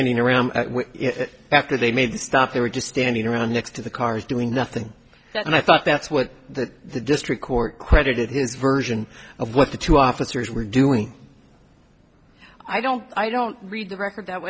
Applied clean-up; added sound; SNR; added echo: none; none; none; none.